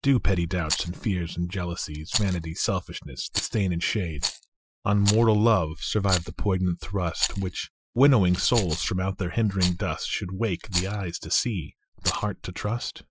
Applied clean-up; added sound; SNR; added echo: classical method Wiener filter.